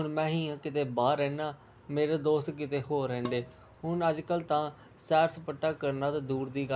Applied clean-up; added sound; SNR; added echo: none; Dishes, pots, and pans; 17 dB; none.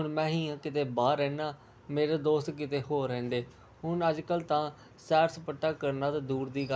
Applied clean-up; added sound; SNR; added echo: none; none; none; none.